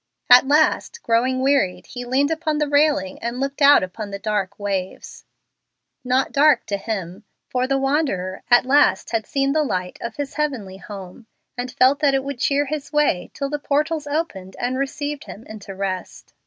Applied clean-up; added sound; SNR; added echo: none; none; none; none.